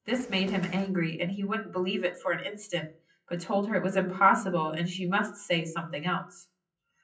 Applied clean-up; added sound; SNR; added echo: classical method WPE with log-MMSE.